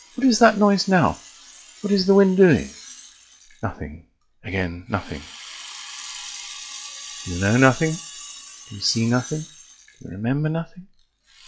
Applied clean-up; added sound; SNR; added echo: classical method log-MMSE.